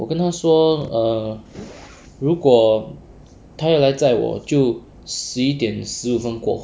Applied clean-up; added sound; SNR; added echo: none; none; none; none.